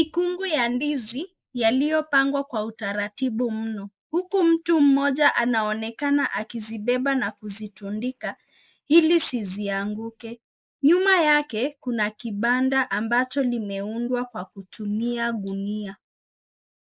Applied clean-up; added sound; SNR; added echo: neural mask model Resemble Enhance denoiser.